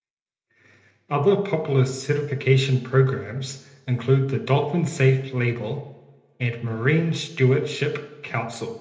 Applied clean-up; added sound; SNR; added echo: none; none; none; reverberation time 0.8 s.